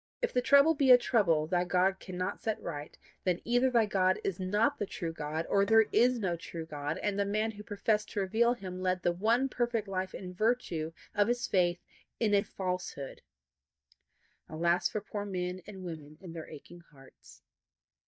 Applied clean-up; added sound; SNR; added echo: neural mask model DeepFilterNet 3.